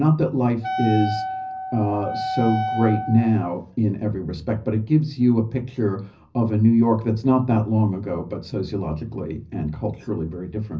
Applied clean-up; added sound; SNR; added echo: none; Wind instrument, woodwind instrument; 6 dB; reverberation time 0.4 s.